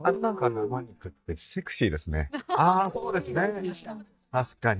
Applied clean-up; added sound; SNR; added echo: neural mask model DeepFilterNet 3.